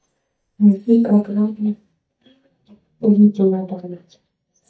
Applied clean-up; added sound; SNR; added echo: neural mask model DeepFilterNet 3.